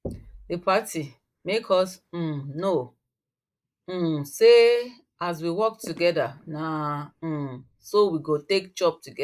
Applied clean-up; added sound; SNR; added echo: neural mask model Resemble Enhance denoiser.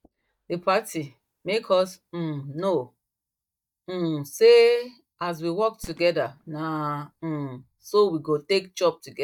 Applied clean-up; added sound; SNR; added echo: neural mask model DeepFilterNet 3.